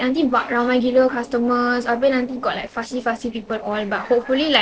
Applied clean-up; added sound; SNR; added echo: neural separator model SepFormer DNS4.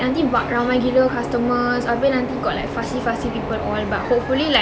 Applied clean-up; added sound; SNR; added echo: none; Alarm / Ocean / Boat, Water vehicle; 13 dB; none.